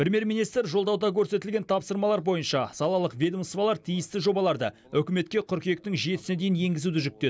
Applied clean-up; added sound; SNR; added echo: none; none; none; none.